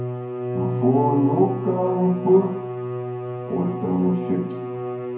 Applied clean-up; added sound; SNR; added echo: none; Bowed string instrument; 5 dB; reverberation time 0.9 s.